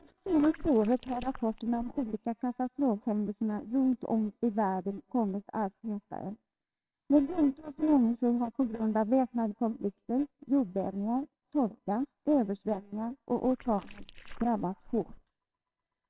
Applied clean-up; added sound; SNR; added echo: neural separator model SepFormer WHAMR!.